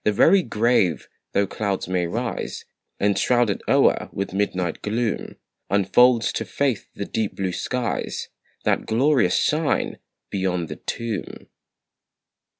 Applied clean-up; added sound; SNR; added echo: none; Whoosh, swoosh, swish; 17 dB; none.